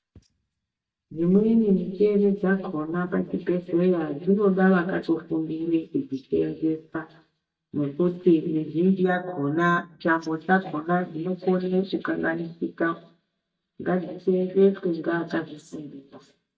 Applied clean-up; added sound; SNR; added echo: neural mask model DeepFilterNet 3.